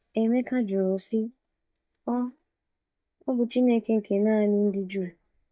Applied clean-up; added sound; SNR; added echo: neural mask model DeepFilterNet 3.